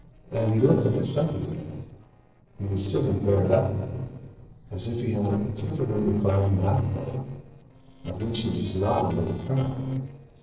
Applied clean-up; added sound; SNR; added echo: neural separator model SepFormer DNS4.